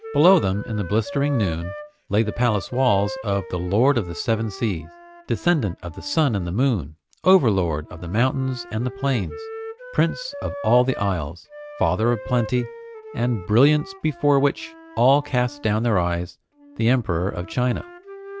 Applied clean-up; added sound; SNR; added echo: none; Wind instrument, woodwind instrument; 15 dB; none.